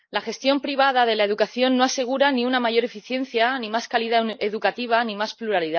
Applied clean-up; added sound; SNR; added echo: neural mask model Resemble Enhance denoiser.